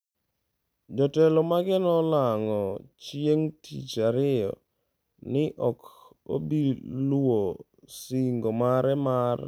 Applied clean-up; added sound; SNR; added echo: none; none; none; none.